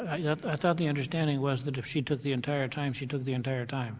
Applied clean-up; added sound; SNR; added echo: none; none; none; none.